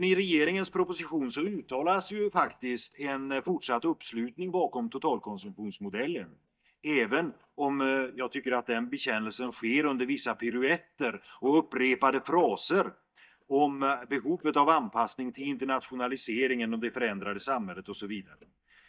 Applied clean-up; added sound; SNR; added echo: neural mask model DeepFilterNet 3.